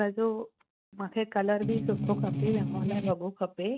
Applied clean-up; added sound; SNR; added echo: neural mask model RNNoise.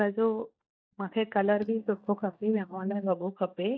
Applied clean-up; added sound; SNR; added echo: neural mask model DeepFilterNet 3.